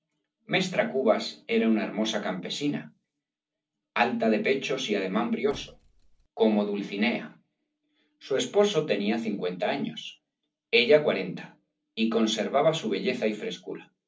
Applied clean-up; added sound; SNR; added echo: neural separator model SepFormer DNS4.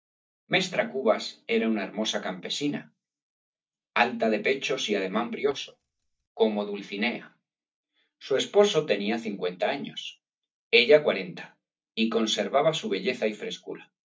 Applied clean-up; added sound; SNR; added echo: neural mask model DeepFilterNet 3.